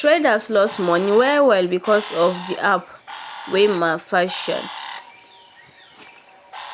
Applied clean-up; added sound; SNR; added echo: none; Bird; 16 dB; none.